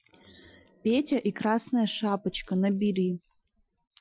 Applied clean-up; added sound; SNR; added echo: classical method Wiener filter.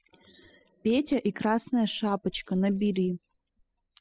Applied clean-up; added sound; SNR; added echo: classical method spectral subtraction.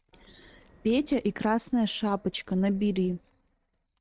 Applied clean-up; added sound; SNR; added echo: neural mask model RNNoise.